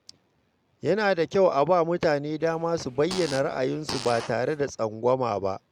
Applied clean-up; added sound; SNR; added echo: none; Fart; 13 dB; none.